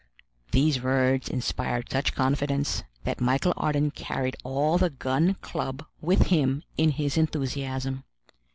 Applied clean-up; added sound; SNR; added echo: none; none; none; none.